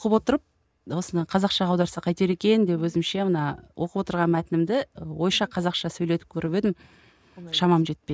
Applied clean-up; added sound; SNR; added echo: none; none; none; none.